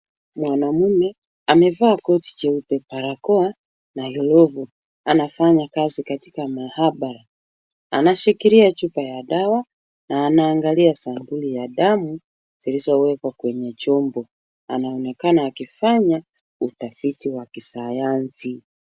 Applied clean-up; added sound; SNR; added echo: none; none; none; none.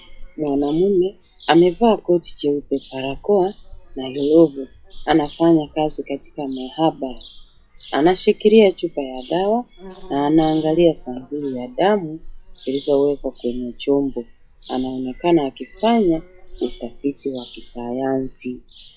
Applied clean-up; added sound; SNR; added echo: classical method log-MMSE.